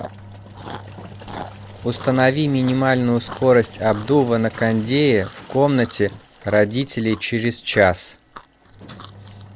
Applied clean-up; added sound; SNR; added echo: none; Chewing, mastication + Engine; 18 dB; none.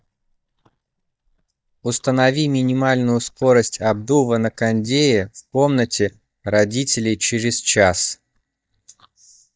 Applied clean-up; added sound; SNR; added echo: neural mask model DeepFilterNet 3.